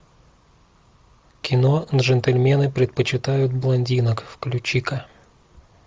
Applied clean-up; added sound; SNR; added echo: none; none; none; none.